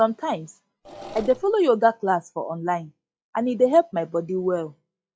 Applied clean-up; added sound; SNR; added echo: classical method log-MMSE.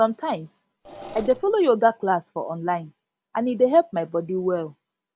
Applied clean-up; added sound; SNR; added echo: none; Engine / Mechanisms; 17 dB; none.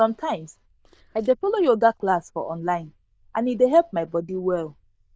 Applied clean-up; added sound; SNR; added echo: neural diffusion model UNIVERSE++.